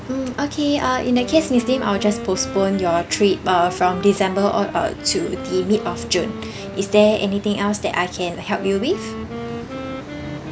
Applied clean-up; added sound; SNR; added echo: none; Wind instrument, woodwind instrument; 12 dB; none.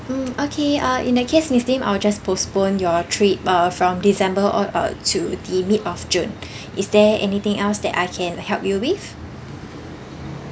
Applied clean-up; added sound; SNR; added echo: none; none; none; none.